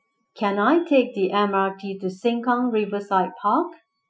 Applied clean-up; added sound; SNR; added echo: classical method Wiener filter.